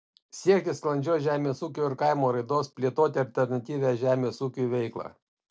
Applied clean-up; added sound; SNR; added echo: none; none; none; none.